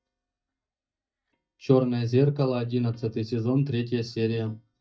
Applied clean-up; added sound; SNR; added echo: neural mask model DeepFilterNet 3.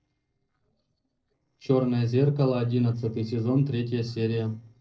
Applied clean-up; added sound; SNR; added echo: neural separator model SepFormer DNS4.